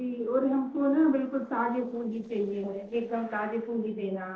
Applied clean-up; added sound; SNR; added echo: neural separator model SepFormer DNS4.